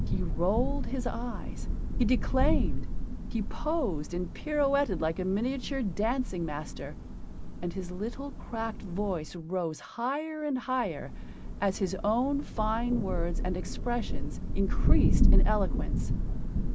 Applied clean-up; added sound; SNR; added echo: none; Thunder; -3 dB; none.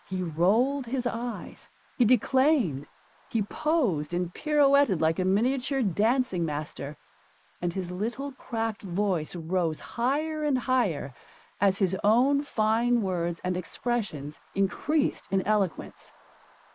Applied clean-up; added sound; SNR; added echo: neural mask model Resemble Enhance denoiser.